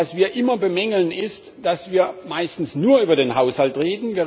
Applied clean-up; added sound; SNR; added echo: none; none; none; none.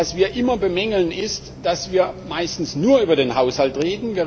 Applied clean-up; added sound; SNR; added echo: none; Bus; 18 dB; none.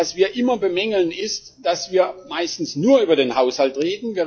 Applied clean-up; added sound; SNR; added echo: classical method log-MMSE.